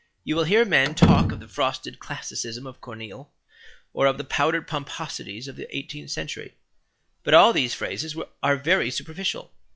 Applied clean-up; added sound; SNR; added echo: classical method log-MMSE.